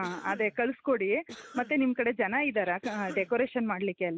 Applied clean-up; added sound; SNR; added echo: none; Cough; 19 dB; none.